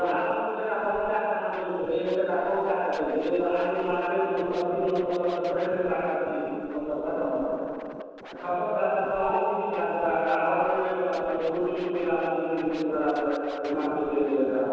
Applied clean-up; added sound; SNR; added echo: neural separator model SepFormer DNS4.